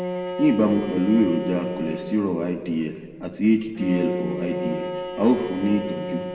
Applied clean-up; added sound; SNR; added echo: none; Bowed string instrument; 8 dB; reverberation time 1.5 s.